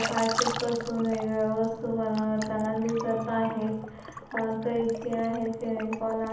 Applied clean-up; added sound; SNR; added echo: none; Liquid; 10 dB; reverberation time 0.8 s.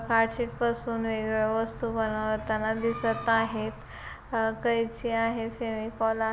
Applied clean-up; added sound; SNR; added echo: none; none; none; none.